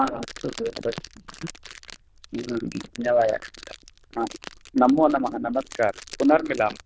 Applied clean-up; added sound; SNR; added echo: neural diffusion model UNIVERSE++.